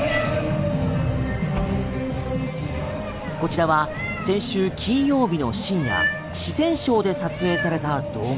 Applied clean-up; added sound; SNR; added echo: none; Meow; 12 dB; none.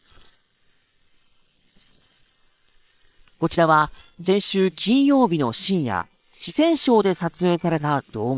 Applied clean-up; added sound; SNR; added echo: neural separator model SepFormer WHAM!.